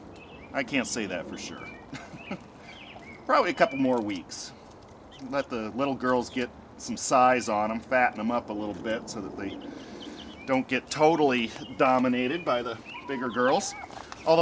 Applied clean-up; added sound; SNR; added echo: none; none; none; none.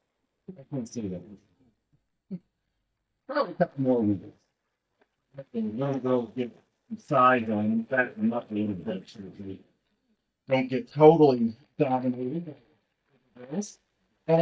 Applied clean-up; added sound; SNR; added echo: neural mask model DeepFilterNet 3.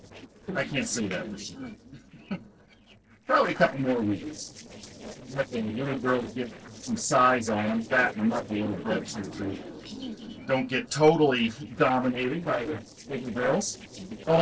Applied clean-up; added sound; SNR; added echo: neural separator model SepFormer DNS4.